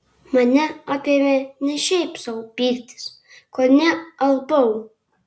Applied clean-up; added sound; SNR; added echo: none; none; none; none.